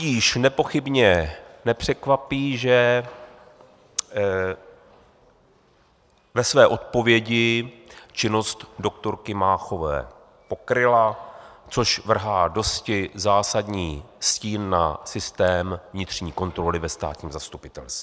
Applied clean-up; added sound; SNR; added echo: none; none; none; none.